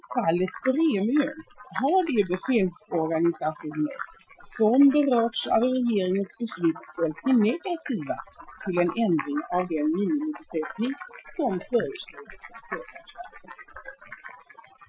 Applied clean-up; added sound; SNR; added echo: classical method Wiener filter.